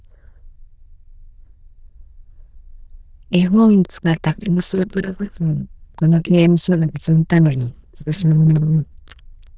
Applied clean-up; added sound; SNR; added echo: neural diffusion model UNIVERSE++.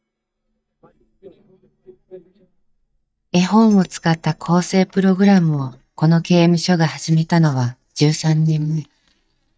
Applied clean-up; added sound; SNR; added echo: neural mask model DeepFilterNet 3.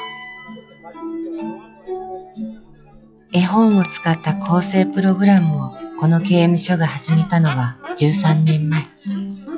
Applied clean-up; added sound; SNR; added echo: classical method log-MMSE.